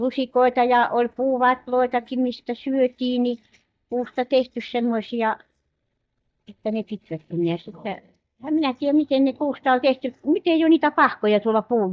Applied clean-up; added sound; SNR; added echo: neural mask model DeepFilterNet 3.